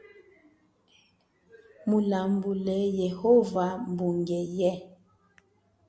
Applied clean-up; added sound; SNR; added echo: none; none; none; none.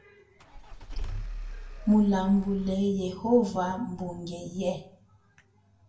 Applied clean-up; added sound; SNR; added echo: none; Engine starting / Car; 8 dB; reverberation time 0.2 s.